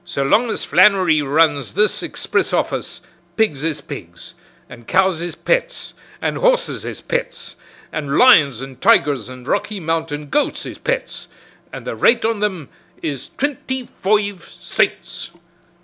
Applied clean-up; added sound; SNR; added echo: none; none; none; none.